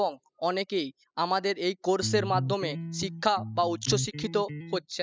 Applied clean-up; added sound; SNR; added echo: classical method spectral subtraction.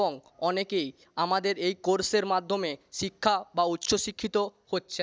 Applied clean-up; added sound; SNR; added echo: none; none; none; none.